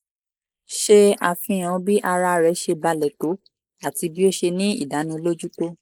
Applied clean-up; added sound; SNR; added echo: neural mask model Resemble Enhance denoiser.